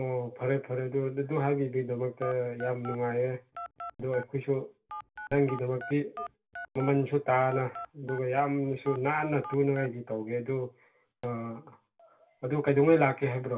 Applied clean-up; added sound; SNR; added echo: none; Telephone; 14 dB; reverberation time 0.2 s.